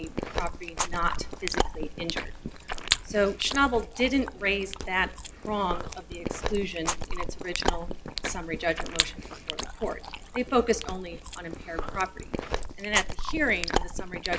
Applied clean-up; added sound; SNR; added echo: none; Chewing, mastication; 2 dB; none.